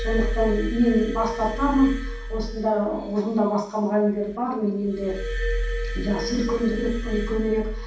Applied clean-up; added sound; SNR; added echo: none; Glass; 5 dB; reverberation time 0.7 s.